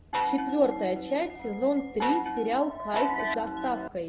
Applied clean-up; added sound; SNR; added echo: none; Chime; 3 dB; none.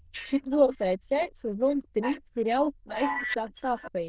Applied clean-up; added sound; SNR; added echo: neural diffusion model UNIVERSE++.